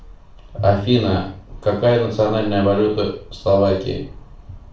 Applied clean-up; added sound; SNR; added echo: none; Piano; 13 dB; reverberation time 0.4 s.